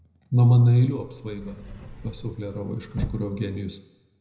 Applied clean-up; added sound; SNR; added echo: none; Sliding door / Slam / Wood; 13 dB; reverberation time 0.8 s.